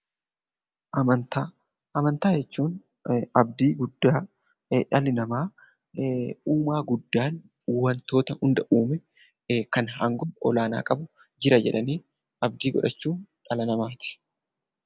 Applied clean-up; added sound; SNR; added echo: none; none; none; none.